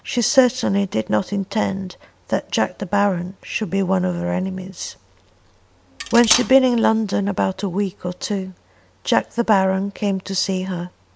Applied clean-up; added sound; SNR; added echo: none; Cutlery, silverware; 6 dB; none.